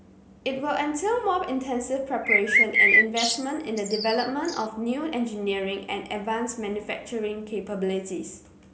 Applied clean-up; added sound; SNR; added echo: none; Bird; -5 dB; none.